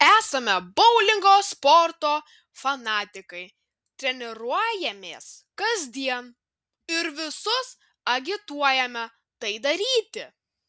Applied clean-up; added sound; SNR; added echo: none; none; none; none.